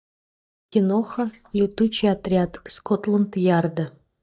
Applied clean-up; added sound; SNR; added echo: neural mask model DeepFilterNet 3.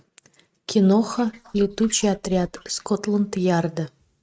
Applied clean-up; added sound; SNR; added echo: neural mask model RNNoise.